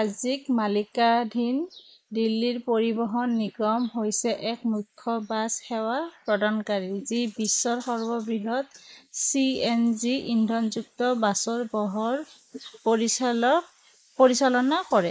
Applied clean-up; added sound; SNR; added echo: neural mask model Resemble Enhance denoiser.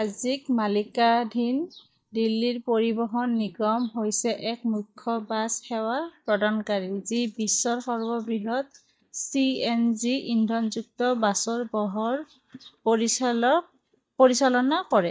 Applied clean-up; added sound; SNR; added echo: neural mask model DeepFilterNet 3.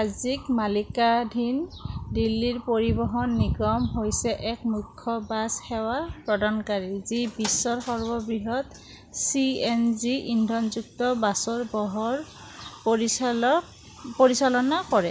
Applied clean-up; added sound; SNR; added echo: none; none; none; none.